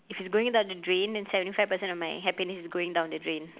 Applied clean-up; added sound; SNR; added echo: none; none; none; none.